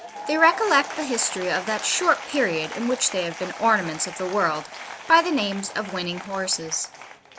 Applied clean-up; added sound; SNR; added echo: none; Applause / Crowd; 12 dB; none.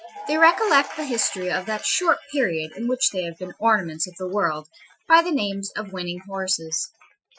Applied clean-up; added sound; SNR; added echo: classical method Wiener filter.